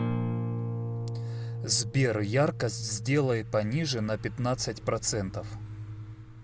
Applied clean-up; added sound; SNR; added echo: none; Acoustic guitar; 5 dB; none.